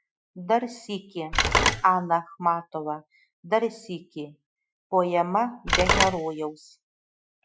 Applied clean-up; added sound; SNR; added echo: classical method Wiener filter.